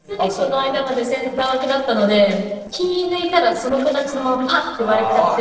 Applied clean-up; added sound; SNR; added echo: neural separator model SepFormer DNS4.